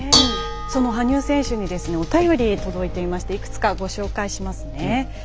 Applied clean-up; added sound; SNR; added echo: none; Dishes, pots, and pans / Bell; 4 dB; none.